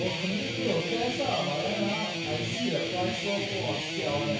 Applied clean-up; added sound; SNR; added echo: none; Guitar; 0 dB; reverberation time 0.6 s.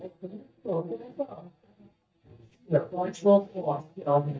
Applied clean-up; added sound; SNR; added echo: neural mask model DeepFilterNet 3.